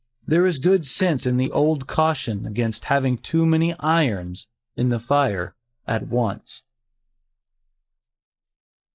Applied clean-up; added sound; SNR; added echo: neural mask model Resemble Enhance denoiser.